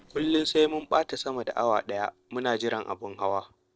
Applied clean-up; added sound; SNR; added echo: neural separator model SepFormer DNS4.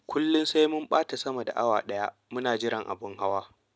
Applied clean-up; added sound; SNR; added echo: none; none; none; none.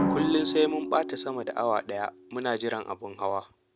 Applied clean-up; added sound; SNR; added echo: none; Drum; 5 dB; none.